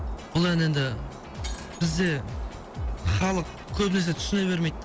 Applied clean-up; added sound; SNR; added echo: none; Shatter; 14 dB; none.